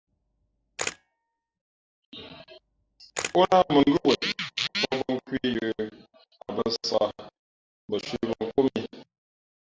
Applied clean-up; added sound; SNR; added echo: classical method log-MMSE.